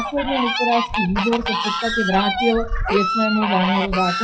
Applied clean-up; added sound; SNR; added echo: classical method WPE with log-MMSE.